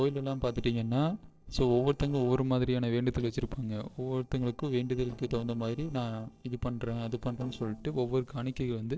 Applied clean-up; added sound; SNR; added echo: neural separator model SepFormer DNS4.